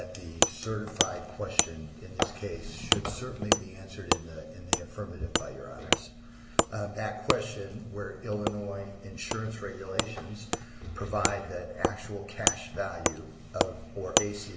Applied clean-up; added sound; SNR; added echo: none; Wood; -3 dB; reverberation time 1.9 s.